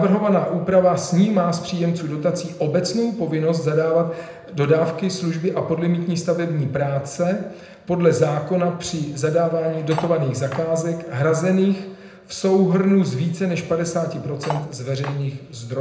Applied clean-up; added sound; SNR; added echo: none; Cutlery, silverware; 13 dB; reverberation time 0.8 s.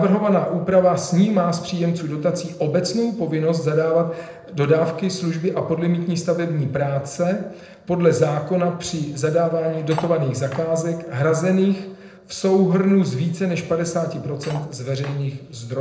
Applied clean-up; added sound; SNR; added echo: neural separator model SepFormer DNS4.